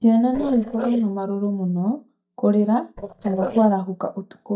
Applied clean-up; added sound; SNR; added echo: neural mask model DeepFilterNet 3.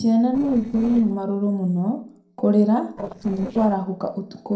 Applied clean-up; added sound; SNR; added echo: neural separator model SepFormer DNS4.